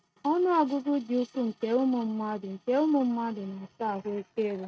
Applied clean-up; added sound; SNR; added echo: neural mask model RNNoise.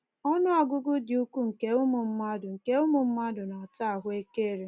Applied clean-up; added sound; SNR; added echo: none; none; none; none.